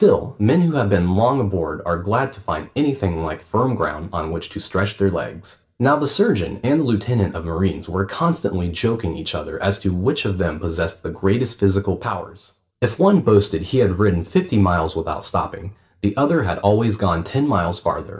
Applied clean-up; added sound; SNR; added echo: none; none; none; reverberation time 0.4 s.